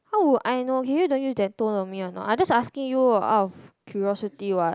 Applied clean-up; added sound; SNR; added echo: none; none; none; none.